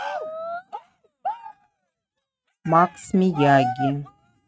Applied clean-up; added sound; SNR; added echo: neural mask model RNNoise.